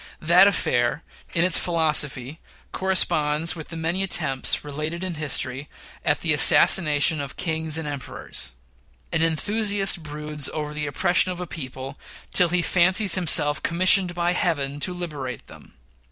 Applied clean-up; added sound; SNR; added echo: none; none; none; none.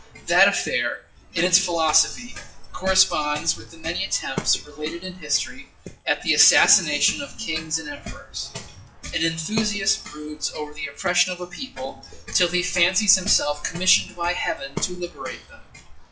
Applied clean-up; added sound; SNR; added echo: classical method WPE with log-MMSE.